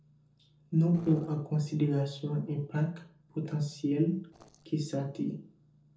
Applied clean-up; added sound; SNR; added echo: neural separator model SepFormer DNS4.